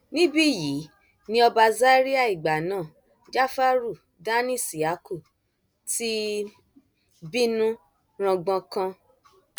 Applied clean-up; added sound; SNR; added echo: none; none; none; none.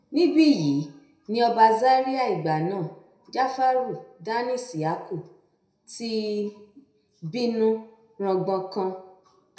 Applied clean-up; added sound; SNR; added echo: none; none; none; reverberation time 0.5 s.